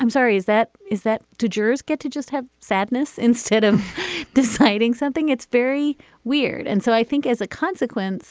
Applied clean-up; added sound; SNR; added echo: none; none; none; none.